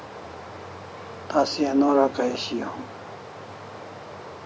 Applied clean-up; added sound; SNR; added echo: none; Stream; 12 dB; none.